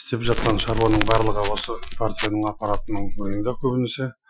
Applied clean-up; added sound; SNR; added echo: classical method Wiener filter.